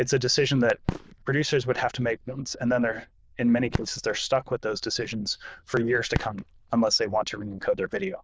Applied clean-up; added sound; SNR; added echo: neural diffusion model UNIVERSE++.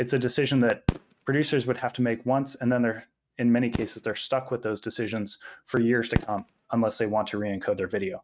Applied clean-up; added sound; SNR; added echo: neural mask model RNNoise.